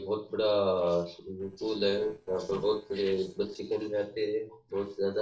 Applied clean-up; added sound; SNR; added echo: neural separator model SepFormer DNS4.